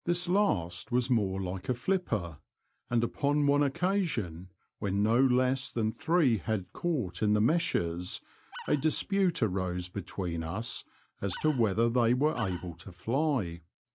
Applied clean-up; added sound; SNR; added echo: none; Animal; 17 dB; none.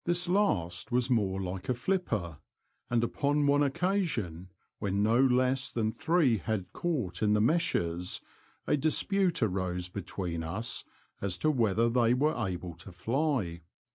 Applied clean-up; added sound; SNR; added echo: none; none; none; none.